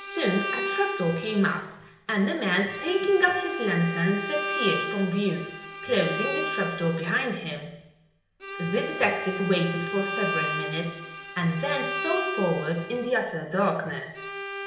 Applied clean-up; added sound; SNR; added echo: none; Bowed string instrument; 6 dB; reverberation time 0.8 s.